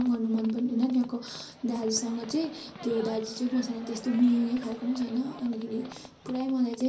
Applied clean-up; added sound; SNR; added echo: none; Livestock, farm animals, working animals; 19 dB; reverberation time 0.5 s.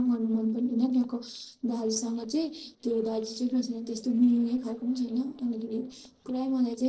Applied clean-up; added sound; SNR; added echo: neural separator model SepFormer DNS4.